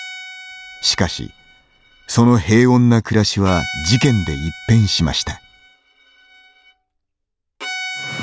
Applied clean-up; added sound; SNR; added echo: none; Bowed string instrument; 15 dB; none.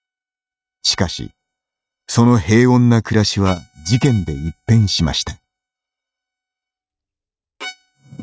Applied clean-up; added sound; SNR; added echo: neural mask model RNNoise.